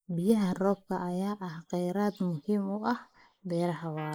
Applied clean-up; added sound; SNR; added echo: neural mask model Resemble Enhance denoiser.